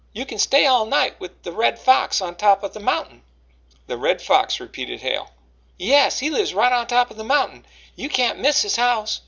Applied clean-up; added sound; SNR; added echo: none; none; none; none.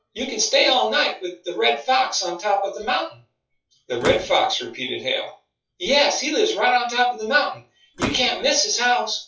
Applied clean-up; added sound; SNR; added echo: classical method WPE with log-MMSE.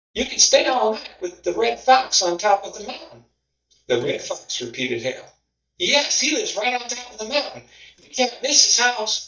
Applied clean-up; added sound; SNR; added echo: neural mask model DeepFilterNet 3.